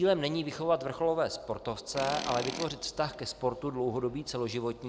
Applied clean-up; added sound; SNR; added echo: none; Tools; 9 dB; none.